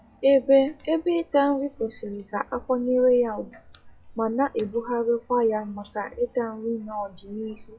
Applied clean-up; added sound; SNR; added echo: classical method WPE with log-MMSE.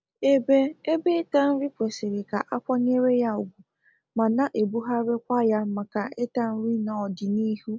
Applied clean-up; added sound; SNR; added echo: none; none; none; none.